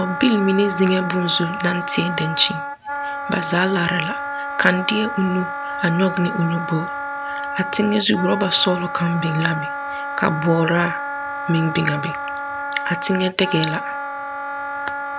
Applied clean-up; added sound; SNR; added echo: none; Wind instrument, woodwind instrument; 6 dB; none.